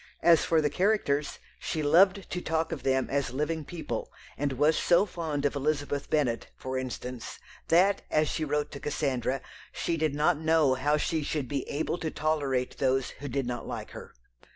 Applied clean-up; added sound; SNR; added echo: none; none; none; none.